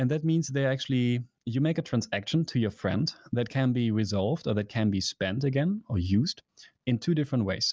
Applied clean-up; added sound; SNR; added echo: none; none; none; none.